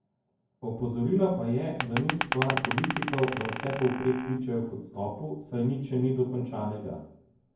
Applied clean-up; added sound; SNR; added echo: none; Glass; 4 dB; reverberation time 0.9 s.